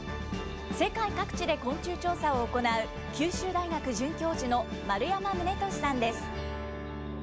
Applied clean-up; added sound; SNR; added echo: none; none; none; none.